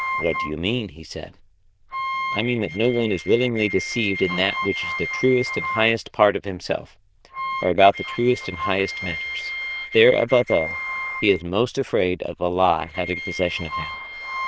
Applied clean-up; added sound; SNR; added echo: neural diffusion model UNIVERSE++.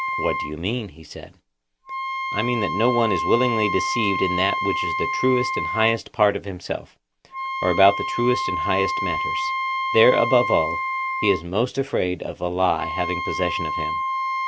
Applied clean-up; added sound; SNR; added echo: none; Wind instrument, woodwind instrument; 3 dB; none.